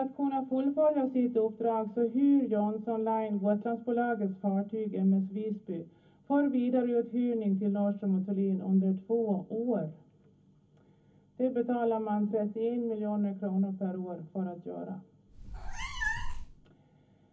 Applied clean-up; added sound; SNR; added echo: none; Meow; 5 dB; reverberation time 0.3 s.